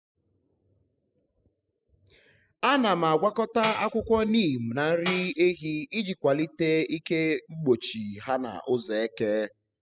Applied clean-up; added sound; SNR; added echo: classical method spectral subtraction.